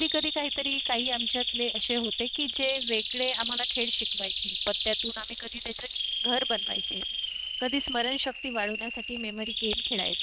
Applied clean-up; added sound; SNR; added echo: neural diffusion model UNIVERSE++.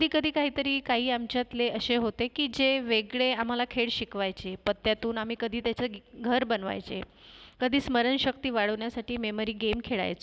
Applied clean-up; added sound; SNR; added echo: none; none; none; none.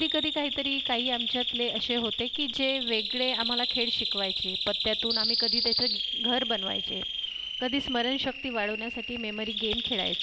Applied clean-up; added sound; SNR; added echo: none; Bird vocalization, bird call, bird song; -1 dB; none.